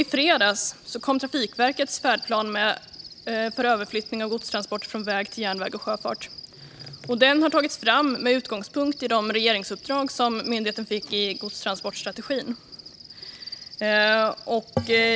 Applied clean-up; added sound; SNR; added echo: none; Cricket; 15 dB; none.